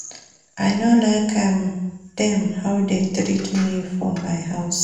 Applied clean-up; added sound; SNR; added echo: none; none; none; reverberation time 0.9 s.